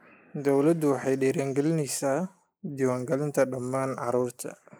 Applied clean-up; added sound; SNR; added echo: neural mask model Resemble Enhance denoiser.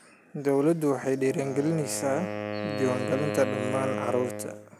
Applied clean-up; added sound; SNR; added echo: none; Wind instrument, woodwind instrument; 6 dB; none.